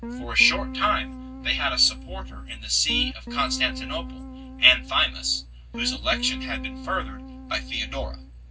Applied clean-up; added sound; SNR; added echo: none; Guitar; 12 dB; reverberation time 0.4 s.